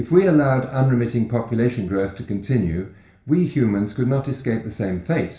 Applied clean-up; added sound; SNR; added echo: none; none; none; reverberation time 0.5 s.